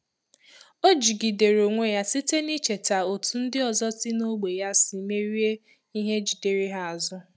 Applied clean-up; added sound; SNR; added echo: none; none; none; none.